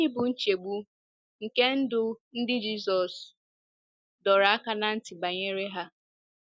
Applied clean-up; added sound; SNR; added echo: none; none; none; none.